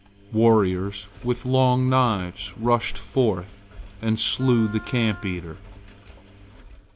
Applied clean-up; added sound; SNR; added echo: none; Wind instrument, woodwind instrument + Engine; 19 dB; none.